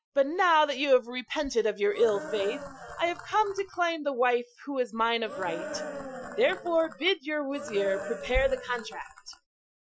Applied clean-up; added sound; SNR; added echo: classical method Wiener filter.